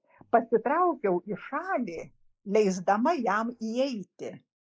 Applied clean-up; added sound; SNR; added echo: neural mask model Resemble Enhance denoiser.